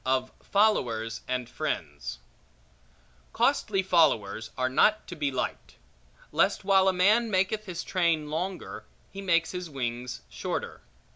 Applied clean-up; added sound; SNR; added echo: none; none; none; none.